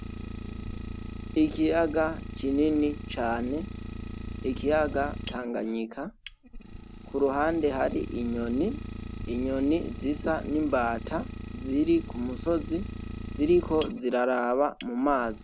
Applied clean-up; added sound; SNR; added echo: none; Idling; 9 dB; none.